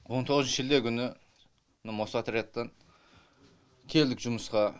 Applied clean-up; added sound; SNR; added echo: none; none; none; none.